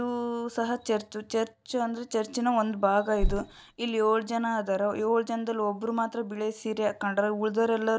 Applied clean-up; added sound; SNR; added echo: none; Bird; 6 dB; none.